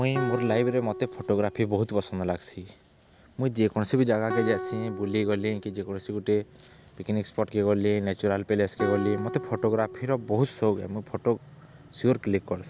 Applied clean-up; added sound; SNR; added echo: none; Guitar; 11 dB; none.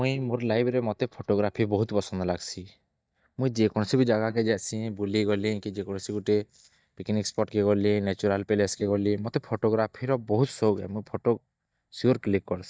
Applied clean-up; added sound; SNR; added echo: neural mask model DeepFilterNet 3.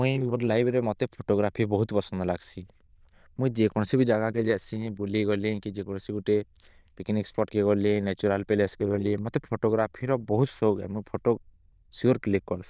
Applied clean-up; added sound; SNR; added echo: neural diffusion model UNIVERSE++.